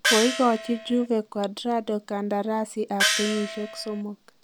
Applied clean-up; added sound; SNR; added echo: none; Gong; 1 dB; none.